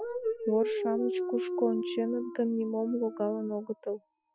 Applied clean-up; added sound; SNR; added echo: classical method Wiener filter.